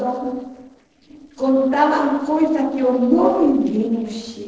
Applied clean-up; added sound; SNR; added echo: neural separator model SepFormer DNS4.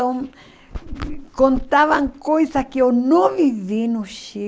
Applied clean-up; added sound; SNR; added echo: none; none; none; none.